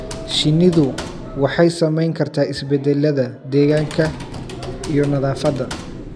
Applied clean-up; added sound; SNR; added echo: none; Typing; 14 dB; none.